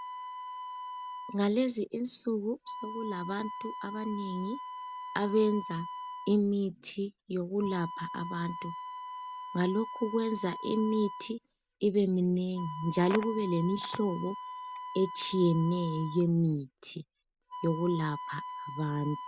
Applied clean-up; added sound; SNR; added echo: none; Wind instrument, woodwind instrument; 10 dB; none.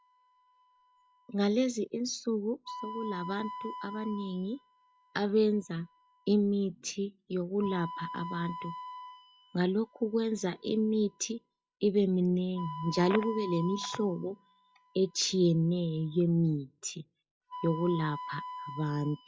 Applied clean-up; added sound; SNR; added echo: classical method log-MMSE.